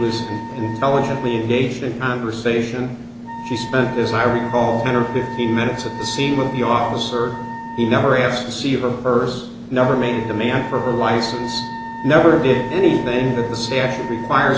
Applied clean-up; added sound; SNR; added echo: none; Wind instrument, woodwind instrument; 13 dB; none.